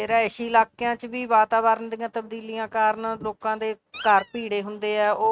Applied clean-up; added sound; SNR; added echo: neural mask model RNNoise.